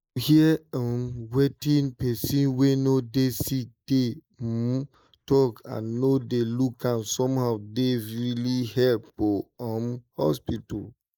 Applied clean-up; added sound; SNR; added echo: neural mask model Resemble Enhance denoiser.